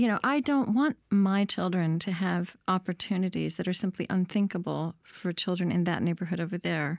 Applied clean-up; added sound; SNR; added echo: none; none; none; none.